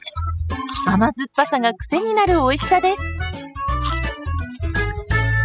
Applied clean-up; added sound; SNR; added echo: classical method spectral subtraction.